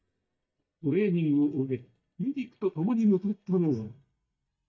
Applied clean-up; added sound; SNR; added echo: neural mask model DeepFilterNet 3.